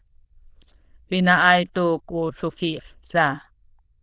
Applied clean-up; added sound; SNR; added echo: neural diffusion model UNIVERSE++.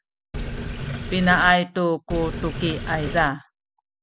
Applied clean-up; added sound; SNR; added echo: none; Sink (filling or washing); 5 dB; none.